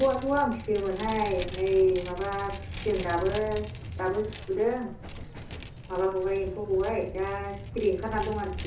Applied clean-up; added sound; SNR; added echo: none; Vehicle; 10 dB; reverberation time 0.6 s.